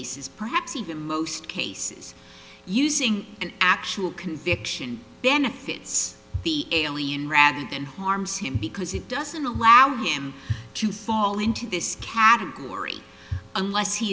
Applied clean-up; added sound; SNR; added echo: none; none; none; none.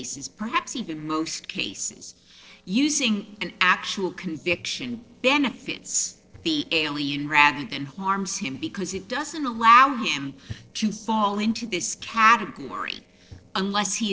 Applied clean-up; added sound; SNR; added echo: neural separator model SepFormer DNS4.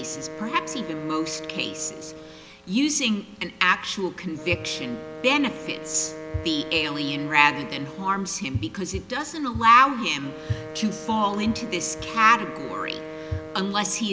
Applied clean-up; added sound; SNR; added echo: none; Wind instrument, woodwind instrument; 13 dB; none.